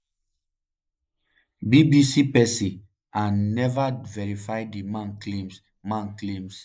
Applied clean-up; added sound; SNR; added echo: neural mask model Resemble Enhance denoiser.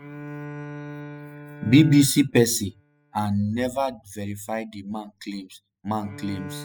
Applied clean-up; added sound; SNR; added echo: classical method spectral subtraction.